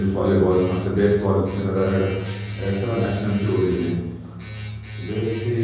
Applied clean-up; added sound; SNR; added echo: none; Domestic sounds, home sounds; 8 dB; reverberation time 1.3 s.